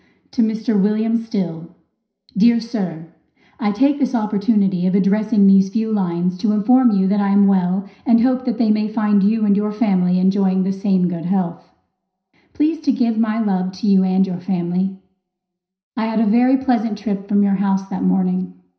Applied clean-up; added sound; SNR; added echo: none; none; none; reverberation time 0.5 s.